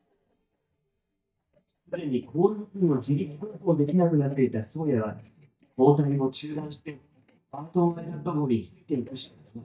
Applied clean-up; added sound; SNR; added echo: neural mask model DeepFilterNet 3.